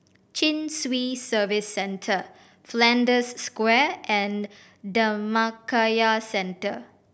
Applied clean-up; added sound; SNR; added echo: none; none; none; none.